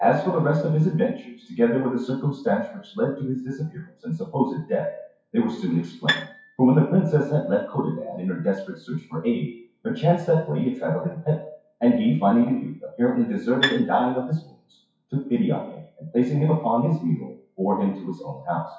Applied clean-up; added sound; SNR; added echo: classical method WPE with log-MMSE.